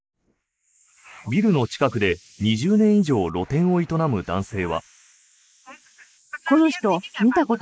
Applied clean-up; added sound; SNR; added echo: neural mask model Resemble Enhance denoiser.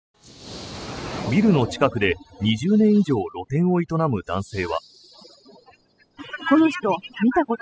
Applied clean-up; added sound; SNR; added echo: classical method spectral subtraction.